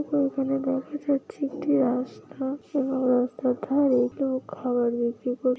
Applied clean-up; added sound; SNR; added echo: none; none; none; none.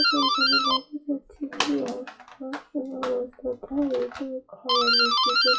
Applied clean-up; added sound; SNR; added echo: classical method WPE with log-MMSE.